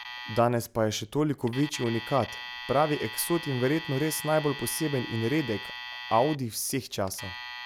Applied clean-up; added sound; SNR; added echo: none; Alarm; 12 dB; none.